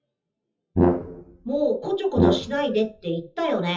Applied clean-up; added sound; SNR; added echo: classical method WPE with log-MMSE.